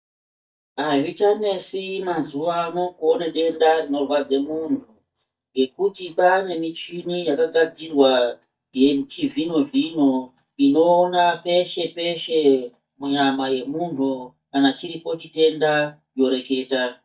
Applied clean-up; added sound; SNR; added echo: neural mask model DeepFilterNet 3.